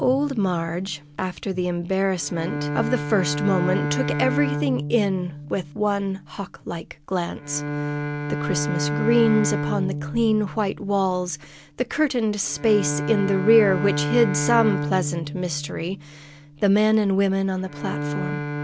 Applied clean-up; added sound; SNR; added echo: none; Bowed string instrument; 5 dB; none.